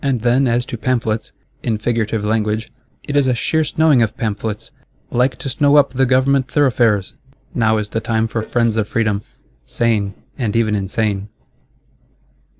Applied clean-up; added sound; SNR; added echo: neural separator model SepFormer DNS4.